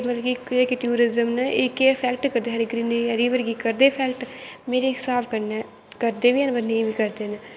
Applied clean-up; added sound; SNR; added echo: none; none; none; none.